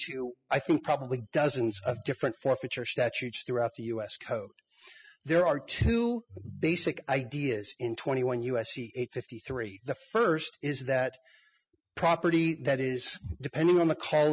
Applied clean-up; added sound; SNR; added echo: classical method spectral subtraction.